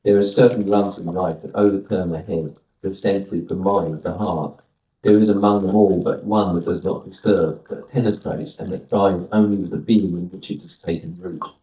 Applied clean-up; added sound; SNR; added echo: neural mask model DeepFilterNet 3.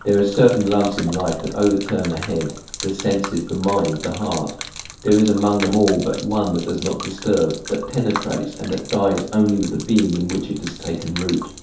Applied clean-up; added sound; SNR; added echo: none; Gurgling / Liquid; 14 dB; reverberation time 0.5 s.